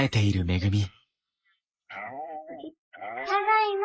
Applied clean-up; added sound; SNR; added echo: neural mask model Resemble Enhance denoiser.